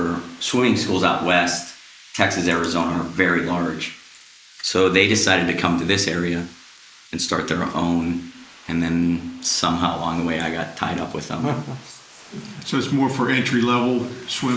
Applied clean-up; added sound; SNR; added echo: neural mask model Resemble Enhance denoiser.